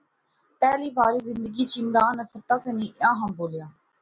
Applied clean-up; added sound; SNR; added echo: none; none; none; none.